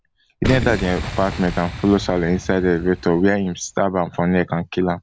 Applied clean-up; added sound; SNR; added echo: none; Boom; 10 dB; none.